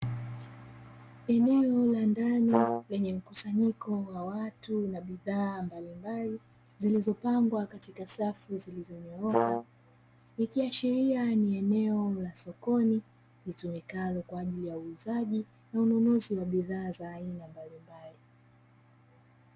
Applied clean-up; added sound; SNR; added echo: none; Brass instrument; -1 dB; none.